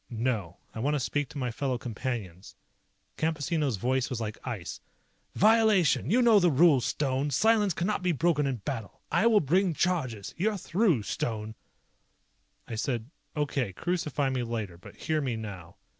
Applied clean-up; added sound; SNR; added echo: none; none; none; none.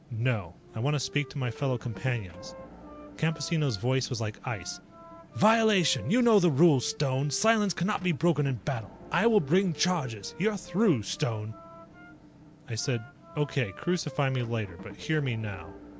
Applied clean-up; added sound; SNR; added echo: none; Wind instrument, woodwind instrument + Motor vehicle (road) / Engine; 18 dB; none.